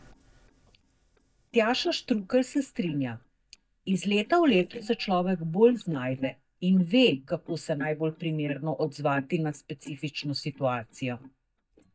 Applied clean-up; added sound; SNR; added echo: neural mask model DeepFilterNet 3.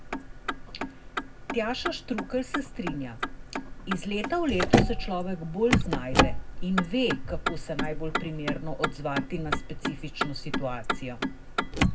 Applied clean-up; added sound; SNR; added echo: none; Motor vehicle (road); -3 dB; reverberation time 0.3 s.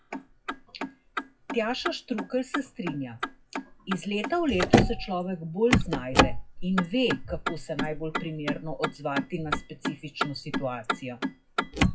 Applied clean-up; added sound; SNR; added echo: classical method WPE with log-MMSE.